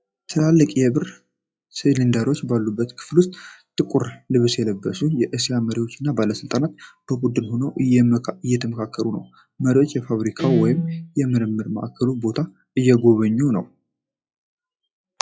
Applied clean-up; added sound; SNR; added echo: classical method log-MMSE.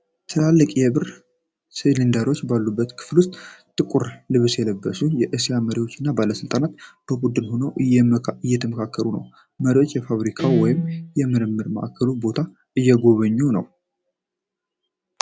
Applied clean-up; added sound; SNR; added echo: none; Guitar; 6 dB; none.